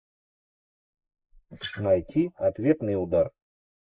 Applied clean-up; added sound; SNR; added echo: neural mask model Resemble Enhance denoiser.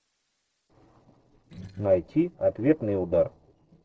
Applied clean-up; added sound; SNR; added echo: neural separator model SepFormer DNS4.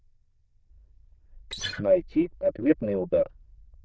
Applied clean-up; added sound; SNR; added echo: neural diffusion model UNIVERSE++.